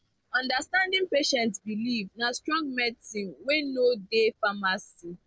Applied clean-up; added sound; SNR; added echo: neural separator model SepFormer DNS4.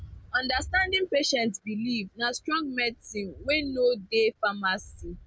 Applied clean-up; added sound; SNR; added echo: none; Thunder; 18 dB; none.